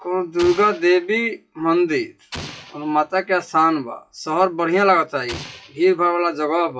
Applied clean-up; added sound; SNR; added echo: classical method WPE with log-MMSE.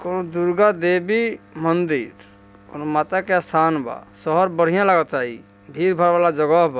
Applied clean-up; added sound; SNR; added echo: none; none; none; none.